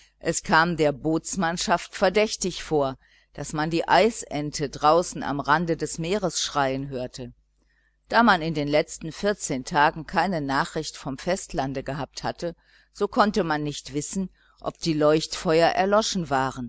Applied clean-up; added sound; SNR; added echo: none; none; none; none.